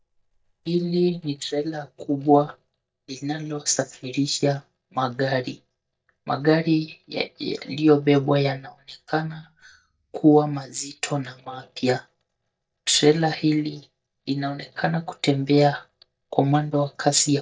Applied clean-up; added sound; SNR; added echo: neural mask model DeepFilterNet 3.